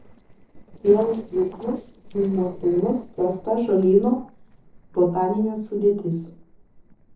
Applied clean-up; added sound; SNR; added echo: neural separator model SepFormer DNS4.